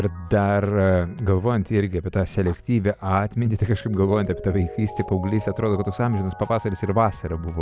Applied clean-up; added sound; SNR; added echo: none; Mallet percussion; 19 dB; none.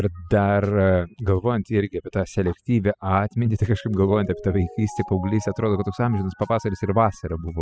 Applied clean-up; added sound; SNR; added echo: classical method spectral subtraction.